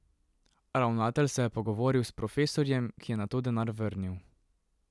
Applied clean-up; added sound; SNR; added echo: none; none; none; none.